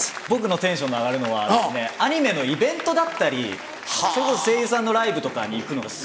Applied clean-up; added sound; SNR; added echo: none; Applause / Crowd; 13 dB; none.